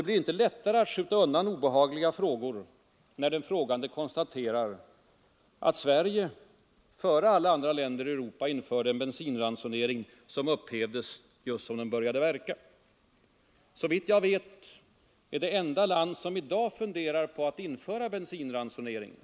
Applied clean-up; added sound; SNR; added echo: none; none; none; none.